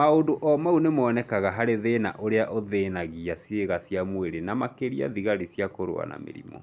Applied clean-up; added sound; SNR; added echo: none; none; none; none.